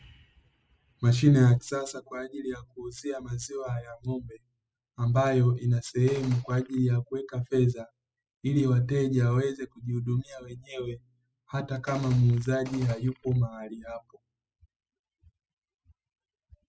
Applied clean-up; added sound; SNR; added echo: classical method spectral subtraction.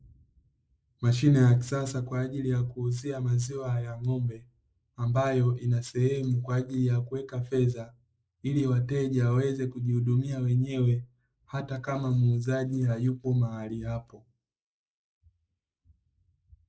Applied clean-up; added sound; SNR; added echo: neural mask model Resemble Enhance denoiser.